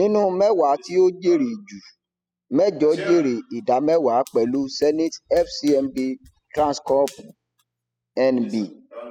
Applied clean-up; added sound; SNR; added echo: classical method spectral subtraction.